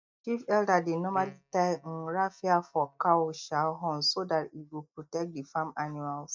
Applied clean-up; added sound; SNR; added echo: neural mask model DeepFilterNet 3.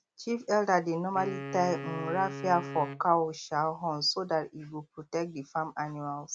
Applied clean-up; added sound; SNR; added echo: none; Wind instrument, woodwind instrument; 10 dB; none.